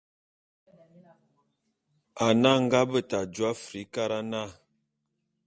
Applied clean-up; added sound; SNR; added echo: none; none; none; none.